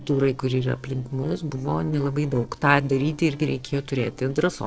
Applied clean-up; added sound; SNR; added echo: neural separator model SepFormer DNS4.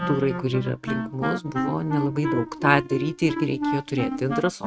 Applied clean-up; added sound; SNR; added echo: neural mask model RNNoise.